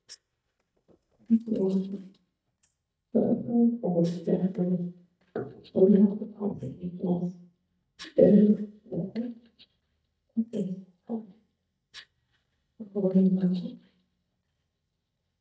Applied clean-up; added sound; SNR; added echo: neural mask model DeepFilterNet 3.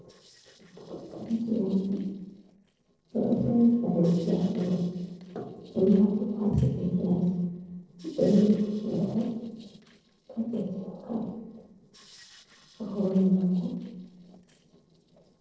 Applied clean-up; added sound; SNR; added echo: neural separator model SepFormer DNS4.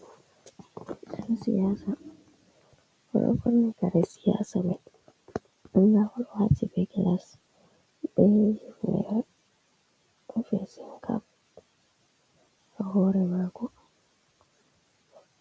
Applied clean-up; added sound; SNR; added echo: none; none; none; none.